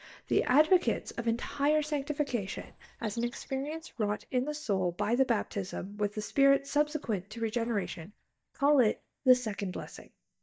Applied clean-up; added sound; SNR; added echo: neural mask model DeepFilterNet 3.